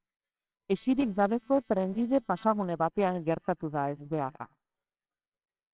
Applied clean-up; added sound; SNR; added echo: neural separator model SepFormer WHAMR!.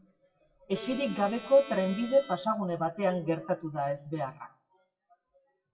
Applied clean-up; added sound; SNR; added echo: classical method WPE with log-MMSE.